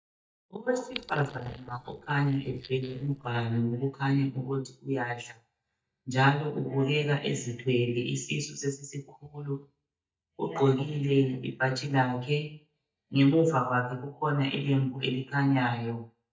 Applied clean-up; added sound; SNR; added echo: neural mask model DeepFilterNet 3.